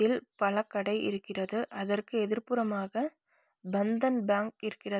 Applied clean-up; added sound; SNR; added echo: none; none; none; none.